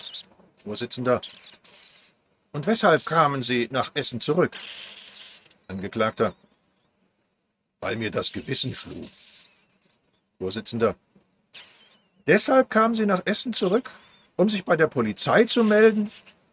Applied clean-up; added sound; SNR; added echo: neural mask model RNNoise.